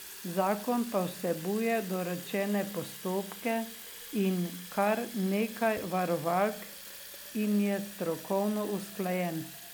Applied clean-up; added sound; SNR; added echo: none; Fill (with liquid) / Water tap, faucet; 14 dB; none.